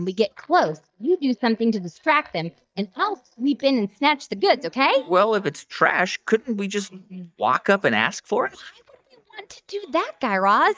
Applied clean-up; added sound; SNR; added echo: neural mask model DeepFilterNet 3.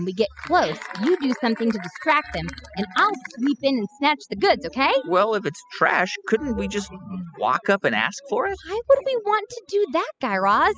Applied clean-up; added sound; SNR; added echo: classical method spectral subtraction.